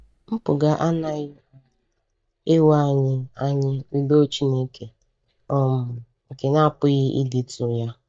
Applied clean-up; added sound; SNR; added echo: neural mask model DeepFilterNet 3.